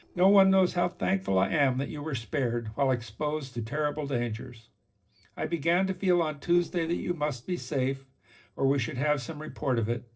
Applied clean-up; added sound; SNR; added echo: neural separator model SepFormer DNS4.